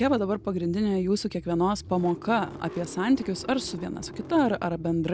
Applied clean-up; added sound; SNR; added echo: none; Engine starting / Car; 16 dB; none.